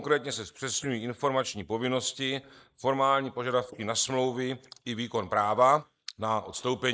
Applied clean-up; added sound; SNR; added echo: neural mask model Resemble Enhance denoiser.